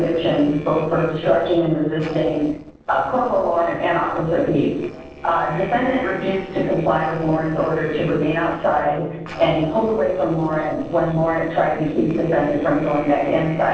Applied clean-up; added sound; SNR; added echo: neural separator model SepFormer DNS4.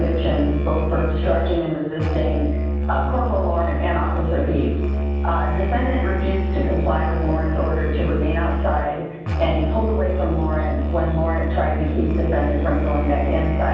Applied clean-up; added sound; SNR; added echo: none; Musical instrument; -2 dB; reverberation time 1.2 s.